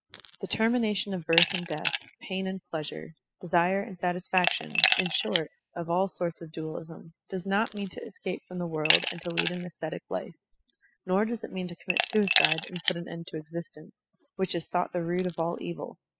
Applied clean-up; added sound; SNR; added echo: classical method spectral subtraction.